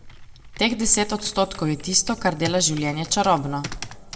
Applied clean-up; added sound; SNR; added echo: none; Computer keyboard; 17 dB; reverberation time 1.2 s.